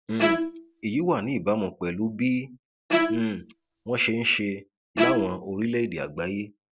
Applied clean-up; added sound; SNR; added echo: none; Bowed string instrument; 1 dB; none.